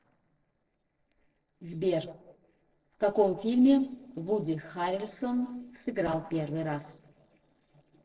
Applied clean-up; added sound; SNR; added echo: neural separator model SepFormer DNS4.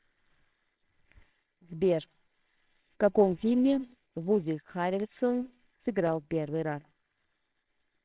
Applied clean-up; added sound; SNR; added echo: neural separator model SepFormer WHAMR!.